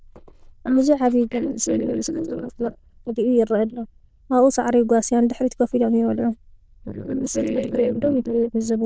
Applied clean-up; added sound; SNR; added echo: neural diffusion model UNIVERSE++.